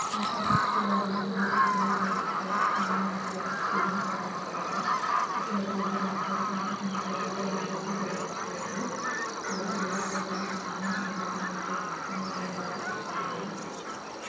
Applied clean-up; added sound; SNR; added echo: none; Bird vocalization, bird call, bird song; -4 dB; reverberation time 1.0 s.